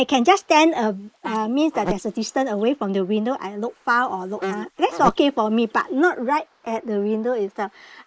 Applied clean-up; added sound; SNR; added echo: neural mask model Resemble Enhance denoiser.